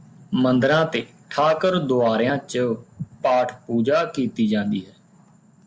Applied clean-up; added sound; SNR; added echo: none; none; none; none.